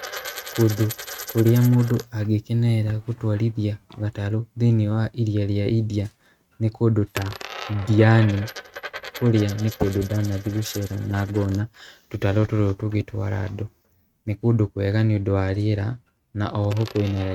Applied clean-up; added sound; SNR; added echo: neural mask model RNNoise.